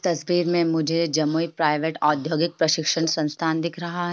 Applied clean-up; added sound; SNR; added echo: none; none; none; none.